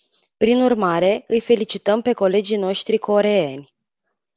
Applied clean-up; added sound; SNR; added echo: none; none; none; none.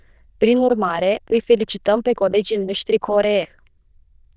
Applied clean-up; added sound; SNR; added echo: neural diffusion model UNIVERSE++.